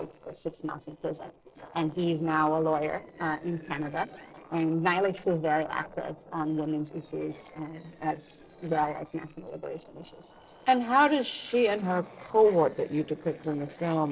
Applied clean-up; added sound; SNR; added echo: neural separator model SepFormer DNS4.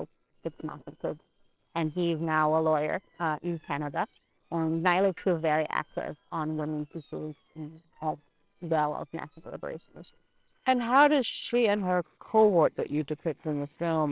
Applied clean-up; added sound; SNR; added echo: neural separator model SepFormer WHAMR!.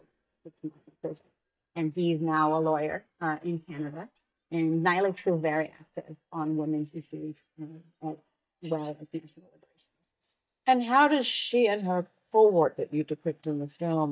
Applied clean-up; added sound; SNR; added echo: neural mask model DeepFilterNet 3.